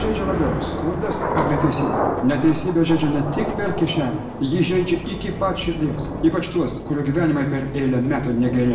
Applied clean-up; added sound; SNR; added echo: none; Thunder / Rain; 6 dB; reverberation time 0.7 s.